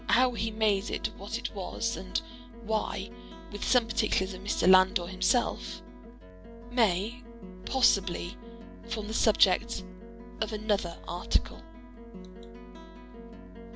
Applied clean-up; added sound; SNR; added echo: none; Plucked string instrument; 15 dB; none.